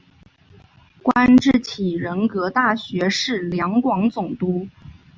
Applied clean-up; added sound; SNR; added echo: none; none; none; none.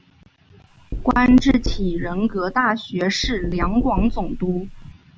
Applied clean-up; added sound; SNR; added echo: none; Knock; 6 dB; none.